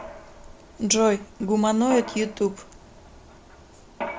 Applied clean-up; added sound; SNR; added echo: none; Mechanisms; 14 dB; none.